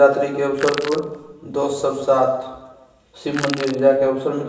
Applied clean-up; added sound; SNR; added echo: none; Crushing; 11 dB; reverberation time 1.0 s.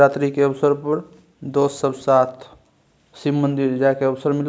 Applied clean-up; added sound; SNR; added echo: none; none; none; none.